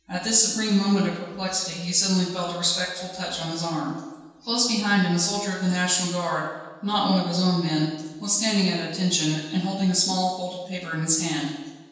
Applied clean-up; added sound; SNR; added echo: none; none; none; reverberation time 1.2 s.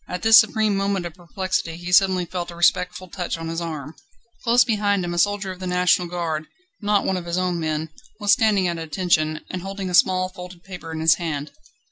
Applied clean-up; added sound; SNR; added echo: none; none; none; none.